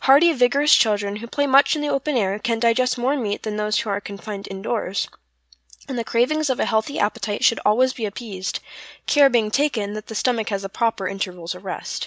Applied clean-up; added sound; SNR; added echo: none; none; none; none.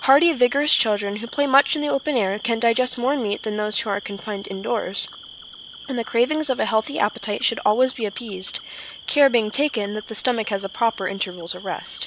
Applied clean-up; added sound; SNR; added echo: none; Cricket; 18 dB; none.